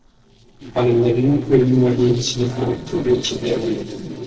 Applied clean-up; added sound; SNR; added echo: neural separator model SepFormer DNS4.